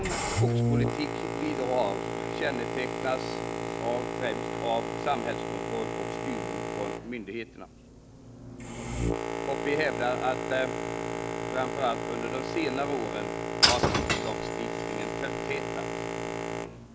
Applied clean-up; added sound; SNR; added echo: none; Boat, Water vehicle + Shatter / Crushing; -3 dB; none.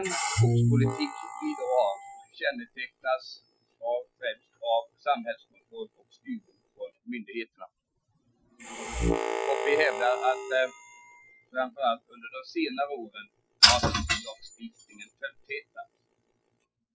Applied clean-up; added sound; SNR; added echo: classical method Wiener filter.